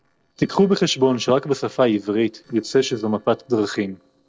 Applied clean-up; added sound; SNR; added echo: neural separator model SepFormer DNS4.